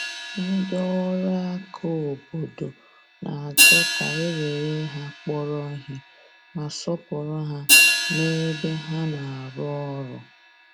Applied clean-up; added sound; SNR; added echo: none; Hi-hat; -3 dB; none.